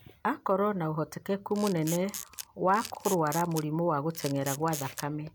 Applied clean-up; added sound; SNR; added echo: none; Camera; 12 dB; none.